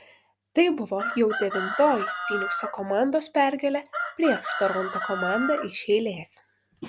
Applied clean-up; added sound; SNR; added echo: none; Chicken, rooster; 5 dB; none.